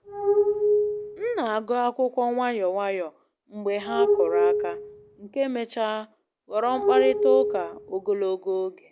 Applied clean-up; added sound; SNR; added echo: none; Glass; -3 dB; none.